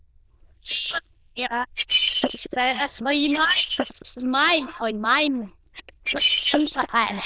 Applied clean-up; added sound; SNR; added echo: neural diffusion model UNIVERSE++.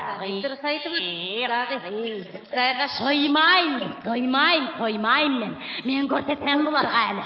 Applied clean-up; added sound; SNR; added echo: neural mask model Resemble Enhance denoiser.